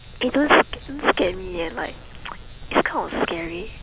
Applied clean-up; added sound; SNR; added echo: none; Wind; 15 dB; none.